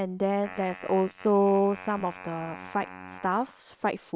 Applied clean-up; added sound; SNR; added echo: neural separator model SepFormer WHAM!.